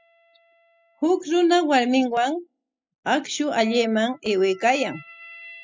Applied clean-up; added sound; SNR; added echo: classical method spectral subtraction.